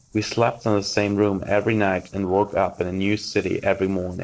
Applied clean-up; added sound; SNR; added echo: neural separator model SepFormer DNS4.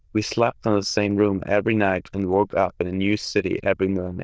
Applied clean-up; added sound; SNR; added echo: neural diffusion model UNIVERSE++.